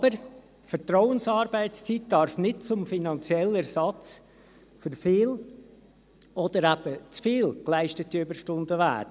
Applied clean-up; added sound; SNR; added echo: none; none; none; none.